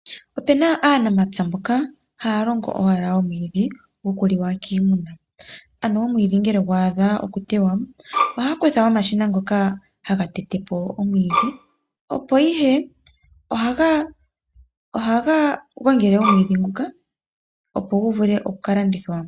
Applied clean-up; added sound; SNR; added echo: none; Bowed string instrument; 4 dB; none.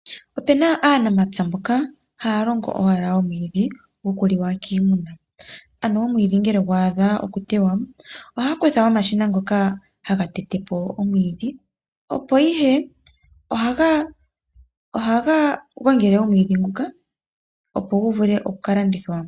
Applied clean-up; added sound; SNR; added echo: none; none; none; none.